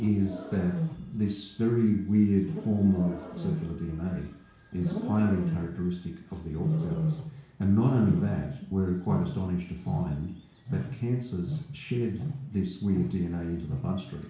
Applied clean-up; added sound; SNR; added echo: none; Wild animals; 7 dB; reverberation time 0.6 s.